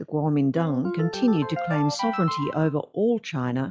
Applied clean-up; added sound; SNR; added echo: classical method log-MMSE.